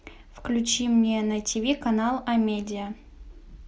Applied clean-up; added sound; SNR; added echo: none; none; none; none.